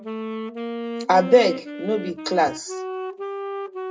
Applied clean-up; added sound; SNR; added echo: none; Wind instrument, woodwind instrument; 7 dB; reverberation time 0.2 s.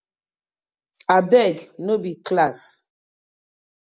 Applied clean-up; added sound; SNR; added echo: none; none; none; none.